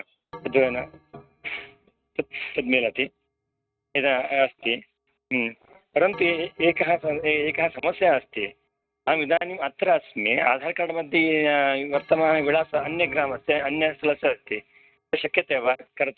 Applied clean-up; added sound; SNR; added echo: neural mask model RNNoise.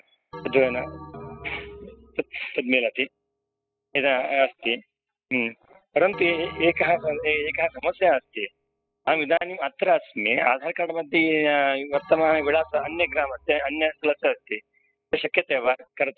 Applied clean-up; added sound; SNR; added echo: classical method spectral subtraction.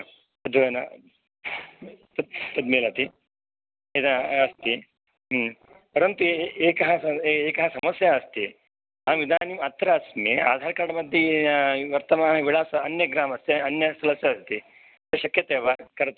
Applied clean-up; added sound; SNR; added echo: none; none; none; none.